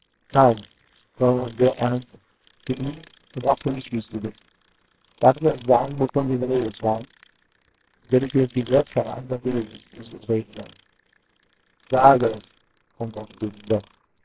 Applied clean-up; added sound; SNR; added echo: neural separator model SepFormer WHAMR!.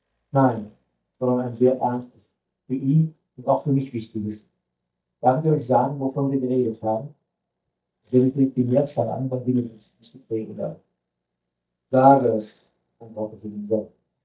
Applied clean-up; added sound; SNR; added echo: neural mask model DeepFilterNet 3.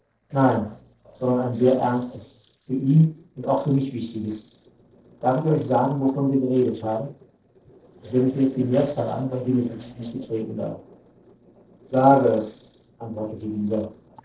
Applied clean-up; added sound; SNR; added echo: neural separator model SepFormer DNS4.